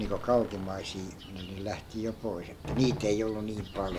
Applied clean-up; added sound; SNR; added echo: none; Bird vocalization, bird call, bird song + Slam; 9 dB; none.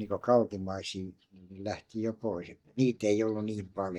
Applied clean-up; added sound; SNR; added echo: neural mask model DeepFilterNet 3.